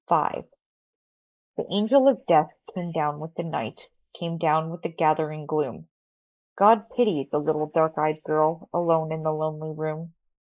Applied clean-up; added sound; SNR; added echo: neural mask model Resemble Enhance denoiser.